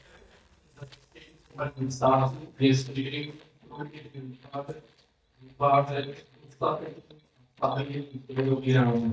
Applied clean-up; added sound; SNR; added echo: neural mask model DeepFilterNet 3.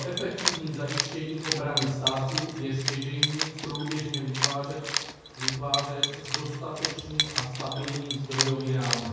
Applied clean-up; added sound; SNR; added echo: none; Cat; 0 dB; reverberation time 1.3 s.